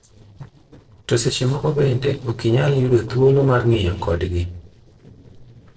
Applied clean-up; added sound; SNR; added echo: neural separator model SepFormer DNS4.